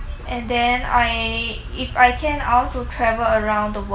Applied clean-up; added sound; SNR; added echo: none; none; none; none.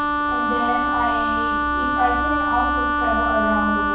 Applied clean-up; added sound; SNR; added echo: none; Wind instrument, woodwind instrument; -4 dB; reverberation time 2.8 s.